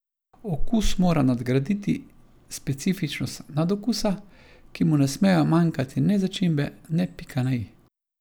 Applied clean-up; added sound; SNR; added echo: none; none; none; none.